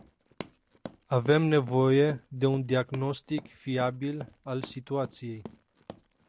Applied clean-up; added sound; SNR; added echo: none; Run; 18 dB; none.